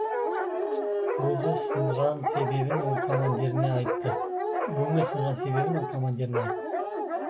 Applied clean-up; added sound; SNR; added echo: none; Dog; -1 dB; none.